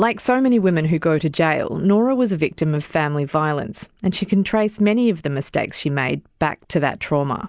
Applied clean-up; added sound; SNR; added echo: neural mask model Resemble Enhance denoiser.